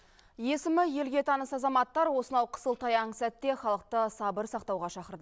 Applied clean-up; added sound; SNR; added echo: none; none; none; none.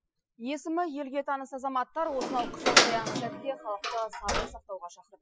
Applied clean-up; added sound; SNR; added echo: classical method Wiener filter.